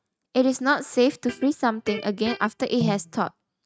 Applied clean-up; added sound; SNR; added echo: neural mask model RNNoise.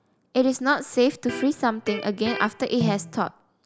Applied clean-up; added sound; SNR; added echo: none; Electric guitar; 8 dB; none.